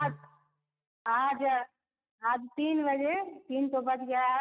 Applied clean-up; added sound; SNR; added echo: neural mask model RNNoise.